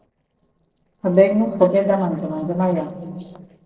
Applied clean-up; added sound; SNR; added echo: neural separator model SepFormer DNS4.